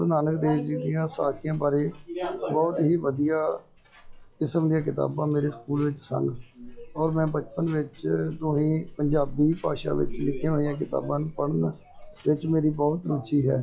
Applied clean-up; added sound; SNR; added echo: classical method log-MMSE.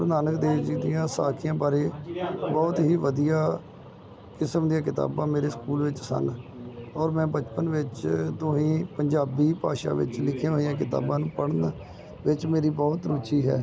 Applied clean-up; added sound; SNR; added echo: none; none; none; none.